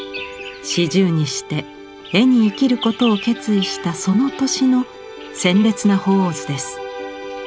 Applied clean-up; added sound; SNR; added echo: none; Bird vocalization, bird call, bird song; 18 dB; none.